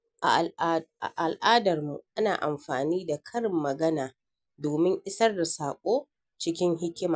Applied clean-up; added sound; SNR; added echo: none; none; none; none.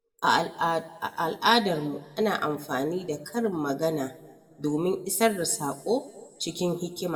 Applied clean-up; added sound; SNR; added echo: none; none; none; reverberation time 1.4 s.